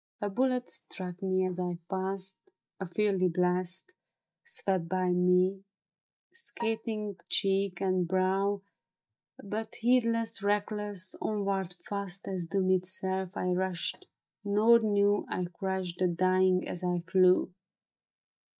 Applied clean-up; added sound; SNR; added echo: neural mask model DeepFilterNet 3.